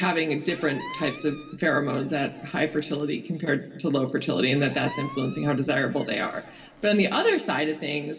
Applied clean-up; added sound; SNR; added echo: none; Squeak; 18 dB; reverberation time 2.3 s.